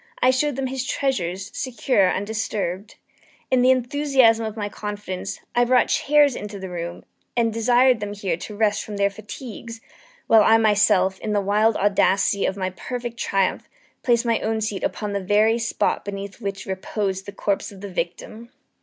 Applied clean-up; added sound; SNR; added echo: none; none; none; none.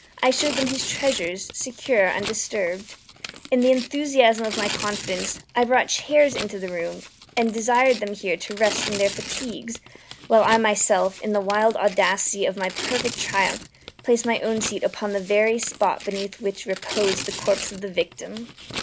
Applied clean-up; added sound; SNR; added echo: none; Tearing; 11 dB; none.